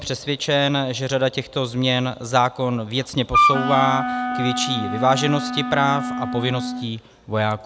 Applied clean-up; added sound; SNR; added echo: none; Wind instrument, woodwind instrument; 1 dB; none.